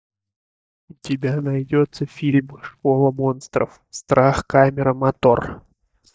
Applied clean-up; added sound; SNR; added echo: neural mask model DeepFilterNet 3.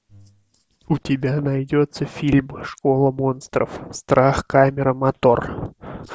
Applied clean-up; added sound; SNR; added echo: none; none; none; none.